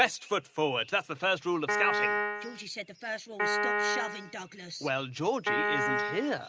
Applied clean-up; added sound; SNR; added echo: none; Piano; -3 dB; none.